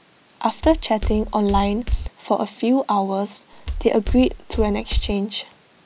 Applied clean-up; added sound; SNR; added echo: none; Walk, footsteps; 4 dB; none.